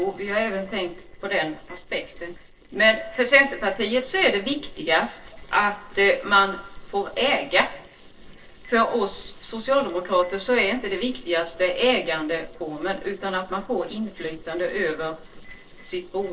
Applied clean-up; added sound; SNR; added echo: neural separator model SepFormer DNS4.